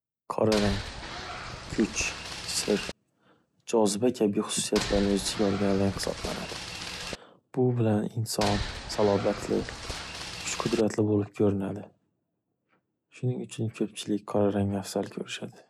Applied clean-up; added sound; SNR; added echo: none; Boat, Water vehicle; 7 dB; none.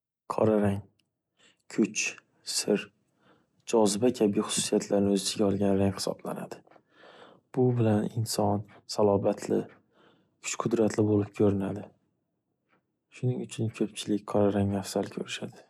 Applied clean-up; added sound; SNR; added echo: none; none; none; none.